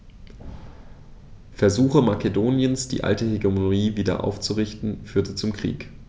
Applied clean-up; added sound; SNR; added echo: none; none; none; none.